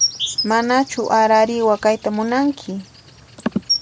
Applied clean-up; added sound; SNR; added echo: none; Insect; 9 dB; none.